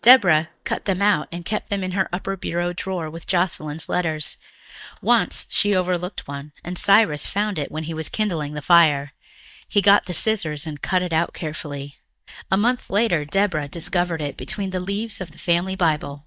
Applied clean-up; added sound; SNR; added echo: neural mask model DeepFilterNet 3.